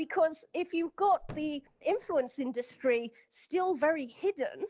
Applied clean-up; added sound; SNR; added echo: none; Thump, thud; 19 dB; none.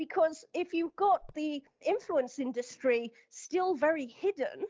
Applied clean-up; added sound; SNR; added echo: neural mask model DeepFilterNet 3.